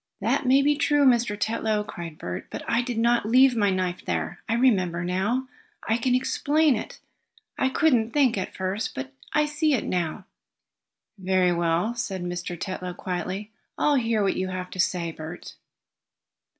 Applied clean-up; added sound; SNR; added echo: none; none; none; none.